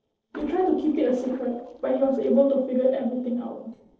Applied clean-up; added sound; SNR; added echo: neural separator model SepFormer DNS4.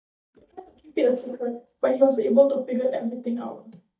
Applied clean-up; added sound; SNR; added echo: neural mask model DeepFilterNet 3.